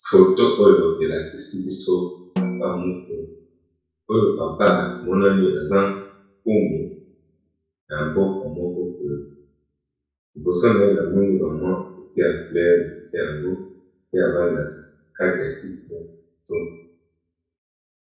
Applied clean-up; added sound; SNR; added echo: none; Snare drum; 9 dB; reverberation time 0.6 s.